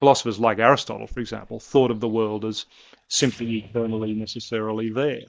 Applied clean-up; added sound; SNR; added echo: neural mask model DeepFilterNet 3.